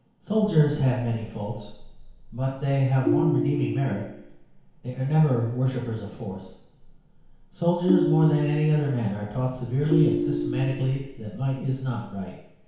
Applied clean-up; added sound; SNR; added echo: none; Ringtone; 2 dB; reverberation time 1.0 s.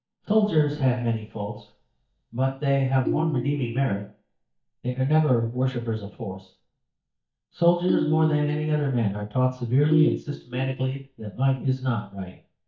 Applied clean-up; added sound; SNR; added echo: neural mask model DeepFilterNet 3.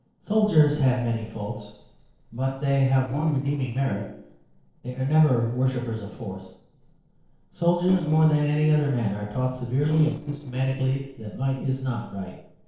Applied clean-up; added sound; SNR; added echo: neural separator model SepFormer DNS4.